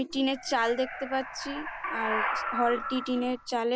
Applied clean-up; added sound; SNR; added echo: none; Animal; 5 dB; none.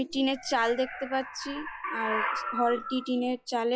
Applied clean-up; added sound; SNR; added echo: classical method log-MMSE.